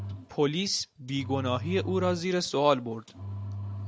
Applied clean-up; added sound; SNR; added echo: none; Engine; 9 dB; none.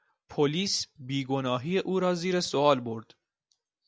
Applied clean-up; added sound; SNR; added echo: none; none; none; none.